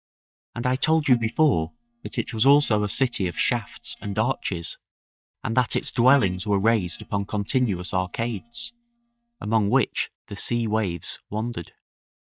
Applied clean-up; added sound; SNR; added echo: neural mask model DeepFilterNet 3.